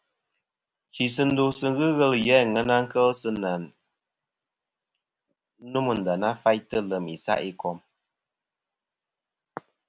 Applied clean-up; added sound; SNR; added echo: none; none; none; none.